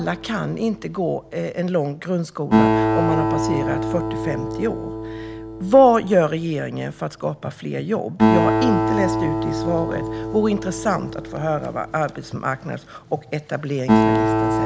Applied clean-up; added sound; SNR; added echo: none; Acoustic guitar; 0 dB; none.